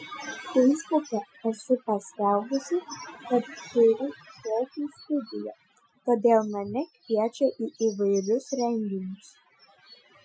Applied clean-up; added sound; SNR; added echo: classical method Wiener filter.